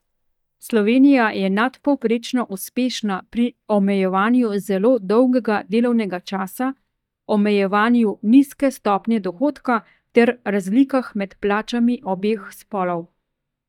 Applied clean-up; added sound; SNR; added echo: neural mask model DeepFilterNet 3.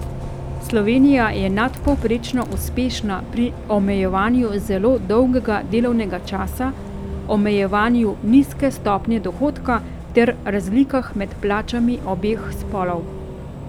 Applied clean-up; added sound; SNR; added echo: none; Bus; 10 dB; none.